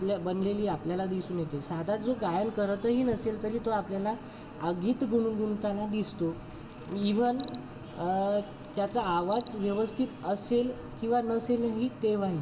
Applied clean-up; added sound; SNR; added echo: none; Camera; -1 dB; reverberation time 1.1 s.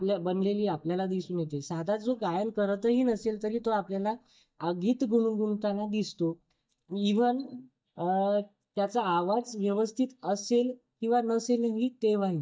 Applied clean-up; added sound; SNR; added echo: neural mask model DeepFilterNet 3.